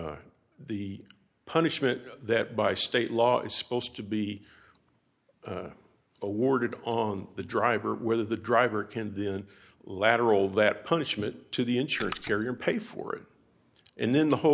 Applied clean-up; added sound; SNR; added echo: neural mask model Resemble Enhance denoiser.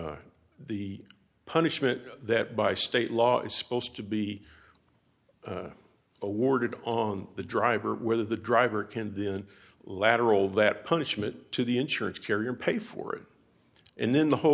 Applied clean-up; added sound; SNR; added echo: none; none; none; none.